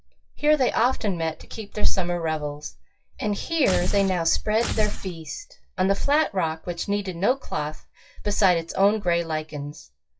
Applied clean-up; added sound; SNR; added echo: classical method WPE with log-MMSE.